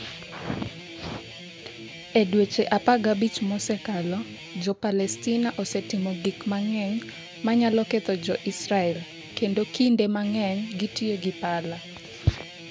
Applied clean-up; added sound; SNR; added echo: none; Guitar; 15 dB; none.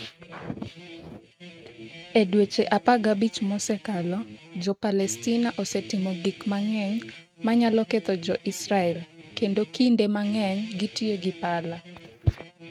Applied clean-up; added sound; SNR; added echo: neural mask model RNNoise.